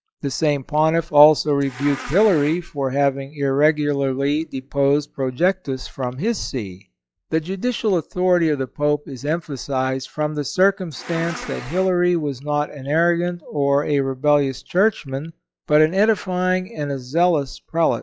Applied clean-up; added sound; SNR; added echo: classical method log-MMSE.